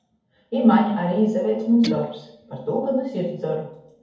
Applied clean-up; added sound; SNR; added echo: none; Guitar; 16 dB; reverberation time 0.8 s.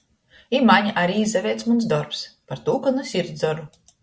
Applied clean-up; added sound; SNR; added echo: none; none; none; none.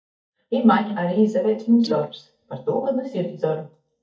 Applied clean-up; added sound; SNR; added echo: neural mask model DeepFilterNet 3.